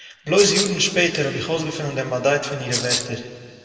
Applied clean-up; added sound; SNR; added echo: none; Rattle (instrument); 3 dB; reverberation time 2.2 s.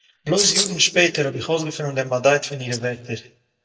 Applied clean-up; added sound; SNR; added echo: neural mask model DeepFilterNet 3.